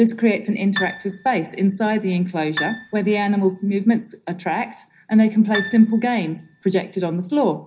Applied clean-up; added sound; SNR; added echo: none; Piano; 13 dB; reverberation time 0.5 s.